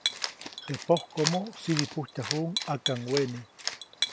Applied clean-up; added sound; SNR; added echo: none; Cat; 4 dB; none.